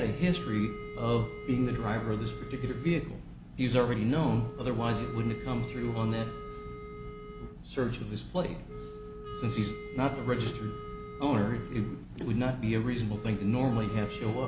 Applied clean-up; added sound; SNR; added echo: none; Wind instrument, woodwind instrument; 13 dB; none.